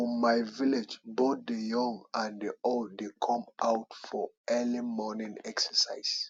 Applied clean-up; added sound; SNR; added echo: none; none; none; none.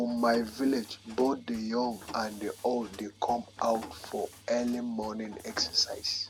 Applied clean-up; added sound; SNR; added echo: none; Mechanisms; 18 dB; none.